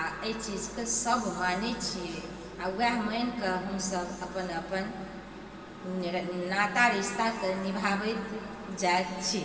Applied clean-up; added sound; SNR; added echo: none; none; none; reverberation time 2.6 s.